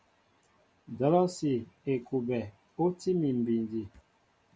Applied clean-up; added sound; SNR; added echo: none; none; none; none.